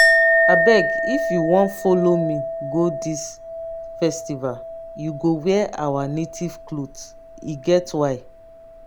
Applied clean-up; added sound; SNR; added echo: none; Chink, clink; 1 dB; none.